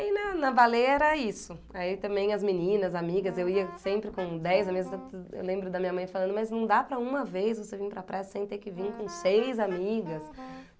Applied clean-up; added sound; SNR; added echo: none; Wind instrument, woodwind instrument; 16 dB; none.